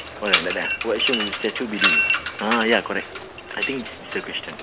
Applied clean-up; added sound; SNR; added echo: none; Mechanisms; 0 dB; none.